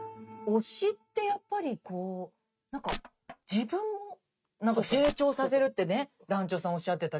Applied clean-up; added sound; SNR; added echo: neural mask model RNNoise.